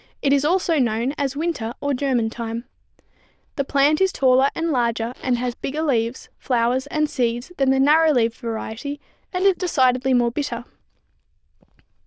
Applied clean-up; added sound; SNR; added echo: neural diffusion model UNIVERSE++.